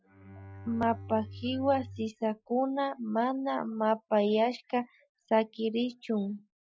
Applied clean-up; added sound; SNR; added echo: classical method Wiener filter.